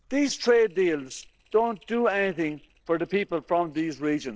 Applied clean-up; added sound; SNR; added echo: neural separator model SepFormer DNS4.